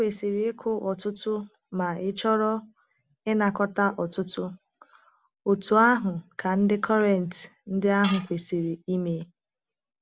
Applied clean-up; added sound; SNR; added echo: none; Tools; 10 dB; none.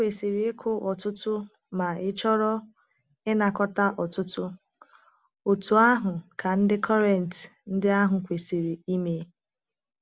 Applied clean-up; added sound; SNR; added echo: none; none; none; none.